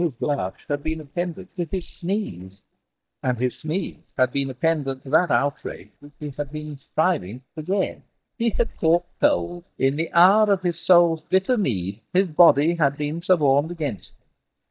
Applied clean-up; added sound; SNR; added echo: neural mask model DeepFilterNet 3.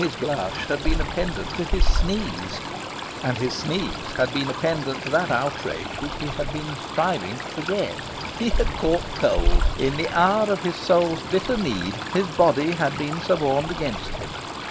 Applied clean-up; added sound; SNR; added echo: none; Stream; 2 dB; none.